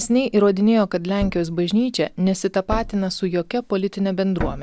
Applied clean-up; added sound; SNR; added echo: none; Thump, thud; 14 dB; none.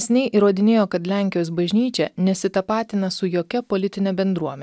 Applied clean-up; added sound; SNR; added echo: none; none; none; none.